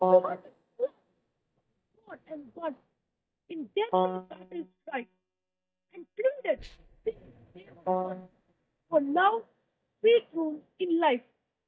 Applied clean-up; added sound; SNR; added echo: neural mask model DeepFilterNet 3.